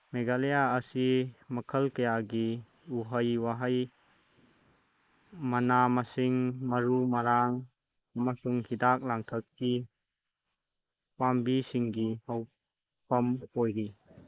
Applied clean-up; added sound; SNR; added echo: neural mask model Resemble Enhance denoiser.